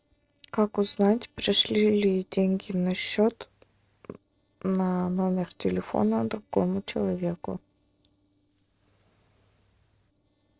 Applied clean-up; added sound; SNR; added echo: neural separator model SepFormer DNS4.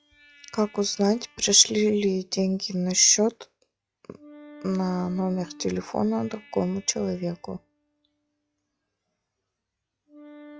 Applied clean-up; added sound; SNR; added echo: classical method log-MMSE.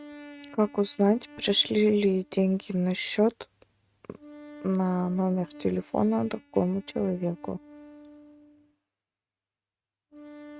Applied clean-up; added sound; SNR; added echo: neural mask model RNNoise.